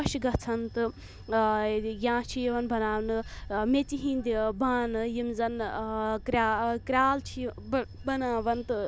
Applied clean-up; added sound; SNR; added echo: none; Bell / Train; 15 dB; none.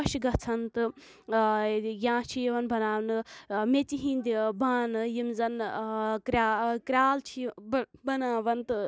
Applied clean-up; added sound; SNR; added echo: none; none; none; none.